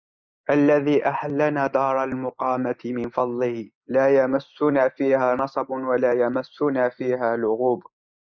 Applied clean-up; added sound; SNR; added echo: neural mask model Resemble Enhance denoiser.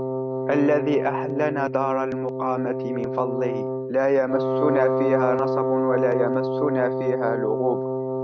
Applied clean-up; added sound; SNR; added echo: neural mask model RNNoise.